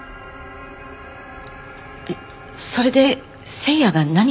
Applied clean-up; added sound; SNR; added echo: none; none; none; none.